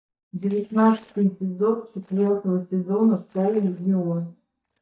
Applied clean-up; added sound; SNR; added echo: neural mask model DeepFilterNet 3.